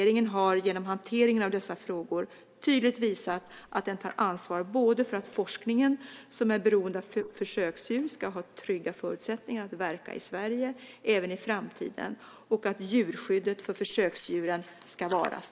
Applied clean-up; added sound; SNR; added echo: neural mask model Resemble Enhance denoiser.